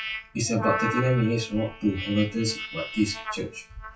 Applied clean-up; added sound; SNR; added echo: classical method WPE with log-MMSE.